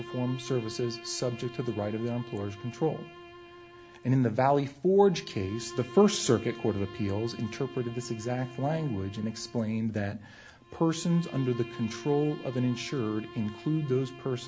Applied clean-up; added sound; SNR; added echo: none; Bowed string instrument; 17 dB; none.